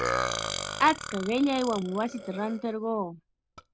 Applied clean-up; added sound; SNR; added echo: none; Burping, eructation; 6 dB; none.